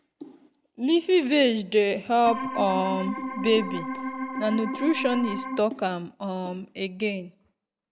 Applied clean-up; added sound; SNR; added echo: none; Organ; 6 dB; none.